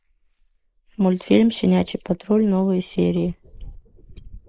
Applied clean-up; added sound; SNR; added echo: neural mask model Resemble Enhance denoiser.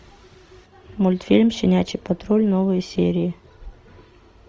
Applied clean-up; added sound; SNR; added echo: none; none; none; none.